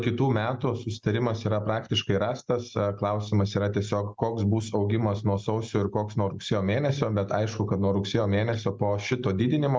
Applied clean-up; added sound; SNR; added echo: none; none; none; none.